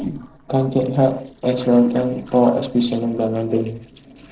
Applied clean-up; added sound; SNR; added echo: neural separator model SepFormer DNS4.